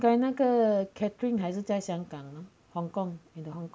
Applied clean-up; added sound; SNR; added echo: none; none; none; none.